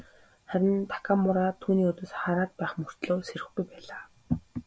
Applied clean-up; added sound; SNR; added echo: none; none; none; none.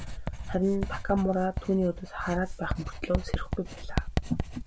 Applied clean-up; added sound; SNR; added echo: none; Writing; 3 dB; none.